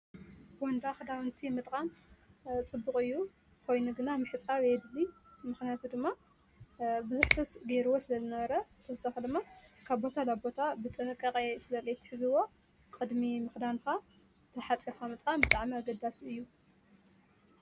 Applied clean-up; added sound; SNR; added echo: none; Finger snapping; -2 dB; none.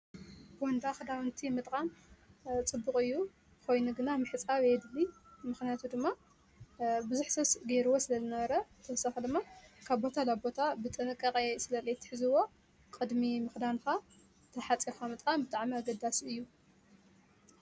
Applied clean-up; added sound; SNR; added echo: none; none; none; none.